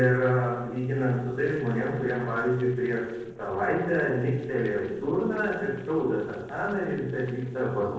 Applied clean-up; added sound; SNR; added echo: neural separator model SepFormer DNS4.